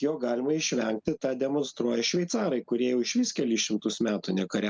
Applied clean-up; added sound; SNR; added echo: none; none; none; none.